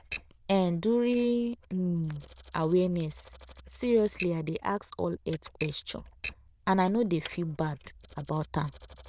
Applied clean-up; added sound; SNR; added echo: neural diffusion model UNIVERSE++.